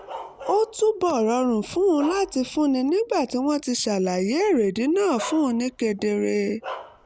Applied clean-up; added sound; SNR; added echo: none; Bark; 18 dB; none.